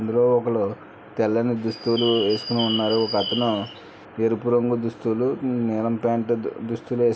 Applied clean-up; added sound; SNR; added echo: none; Bird; 8 dB; none.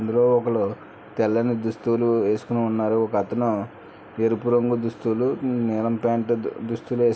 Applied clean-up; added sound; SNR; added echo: none; none; none; none.